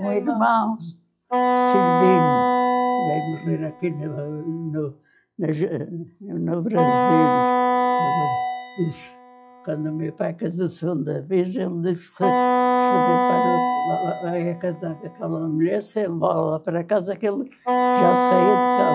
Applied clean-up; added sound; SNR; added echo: classical method log-MMSE.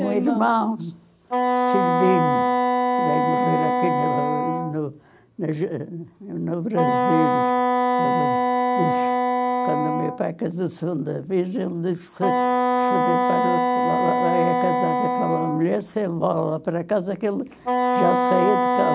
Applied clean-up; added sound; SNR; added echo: none; Wind instrument, woodwind instrument; -3 dB; none.